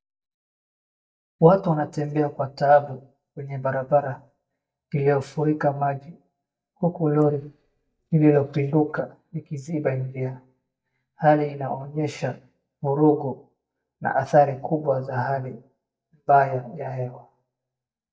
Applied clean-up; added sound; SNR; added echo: neural mask model DeepFilterNet 3.